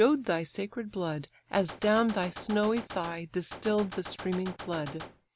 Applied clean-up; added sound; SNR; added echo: none; Gunshot, gunfire; 13 dB; none.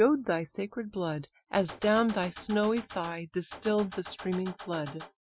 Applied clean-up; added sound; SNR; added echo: classical method Wiener filter.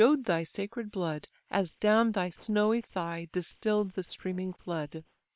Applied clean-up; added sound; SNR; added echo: neural separator model SepFormer WHAM!.